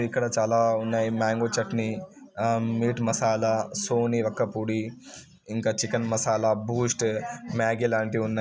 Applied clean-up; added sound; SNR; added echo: none; none; none; none.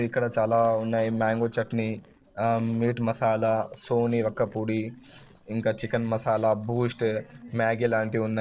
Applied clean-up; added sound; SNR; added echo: neural separator model SepFormer DNS4.